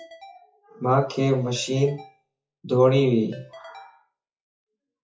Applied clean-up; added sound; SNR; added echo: classical method WPE with log-MMSE.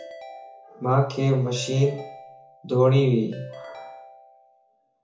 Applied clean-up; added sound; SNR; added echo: none; Ringtone / Keyboard (musical); 19 dB; reverberation time 0.6 s.